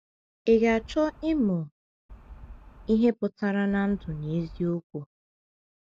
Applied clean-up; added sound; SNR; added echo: none; Wind; 18 dB; none.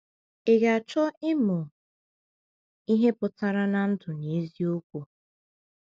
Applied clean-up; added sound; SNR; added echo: none; none; none; none.